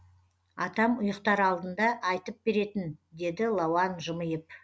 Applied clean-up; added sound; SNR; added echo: none; none; none; none.